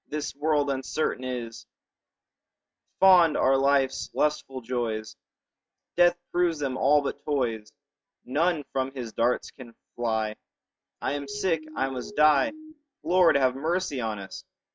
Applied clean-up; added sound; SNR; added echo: classical method log-MMSE.